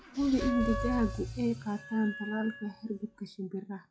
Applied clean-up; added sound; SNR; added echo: classical method log-MMSE.